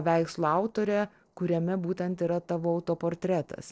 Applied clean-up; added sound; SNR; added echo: neural separator model SepFormer DNS4.